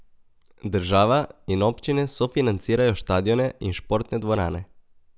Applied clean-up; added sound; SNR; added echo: none; none; none; none.